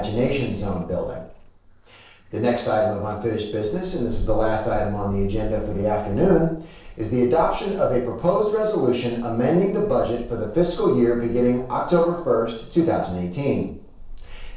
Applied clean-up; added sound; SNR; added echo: neural separator model SepFormer DNS4.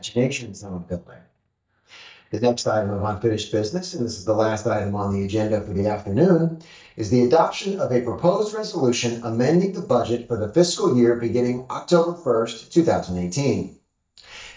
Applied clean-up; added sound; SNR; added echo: neural mask model DeepFilterNet 3.